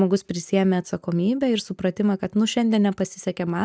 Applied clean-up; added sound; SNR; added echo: none; none; none; none.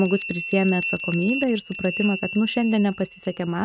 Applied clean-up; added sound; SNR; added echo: neural mask model RNNoise.